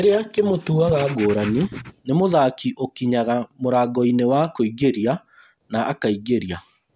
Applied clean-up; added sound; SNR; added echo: none; Writing; 11 dB; none.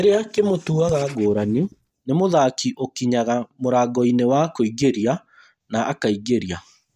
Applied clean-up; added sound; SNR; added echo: neural mask model DeepFilterNet 3.